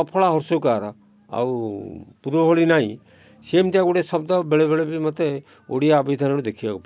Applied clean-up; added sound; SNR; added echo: none; none; none; none.